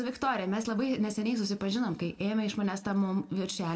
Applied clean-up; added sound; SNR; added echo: none; none; none; reverberation time 1.1 s.